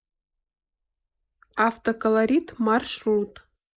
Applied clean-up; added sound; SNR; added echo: neural mask model Resemble Enhance denoiser.